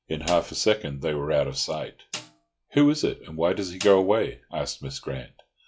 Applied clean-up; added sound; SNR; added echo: classical method log-MMSE.